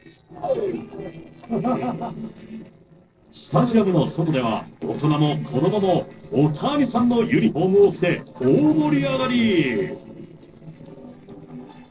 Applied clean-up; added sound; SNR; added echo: neural separator model SepFormer DNS4.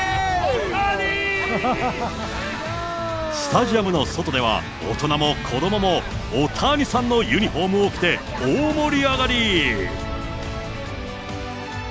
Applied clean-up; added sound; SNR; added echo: none; none; none; none.